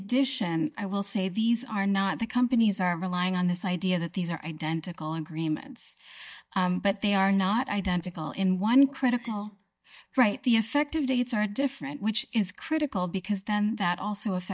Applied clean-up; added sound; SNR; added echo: neural mask model DeepFilterNet 3.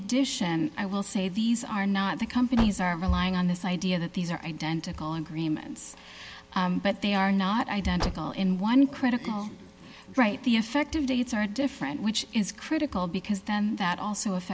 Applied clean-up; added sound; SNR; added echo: none; Car; 10 dB; none.